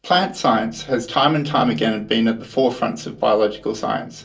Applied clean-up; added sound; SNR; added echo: none; none; none; reverberation time 0.2 s.